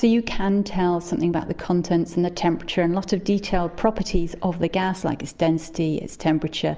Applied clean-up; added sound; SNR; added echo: none; none; none; none.